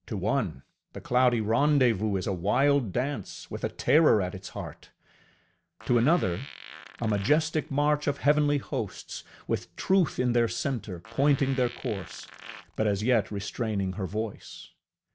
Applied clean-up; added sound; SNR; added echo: none; Fart; 19 dB; none.